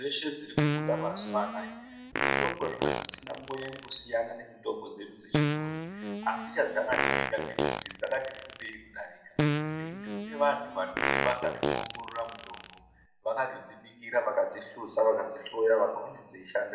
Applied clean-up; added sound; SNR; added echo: none; Fart; 0 dB; reverberation time 0.7 s.